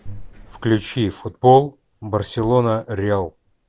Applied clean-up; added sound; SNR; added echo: none; none; none; none.